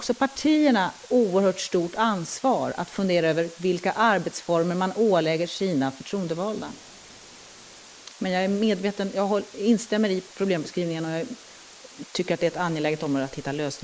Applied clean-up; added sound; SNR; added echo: neural mask model Resemble Enhance denoiser.